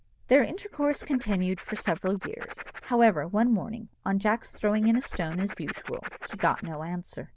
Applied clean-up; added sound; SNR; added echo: neural diffusion model UNIVERSE++.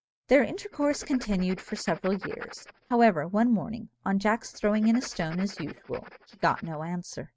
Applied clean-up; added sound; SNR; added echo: neural mask model RNNoise.